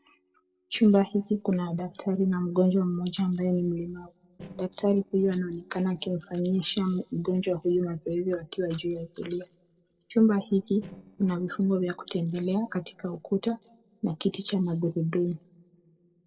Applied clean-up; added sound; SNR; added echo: neural separator model SepFormer DNS4.